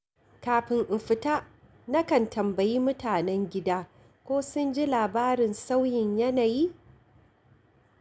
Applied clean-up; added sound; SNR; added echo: none; none; none; none.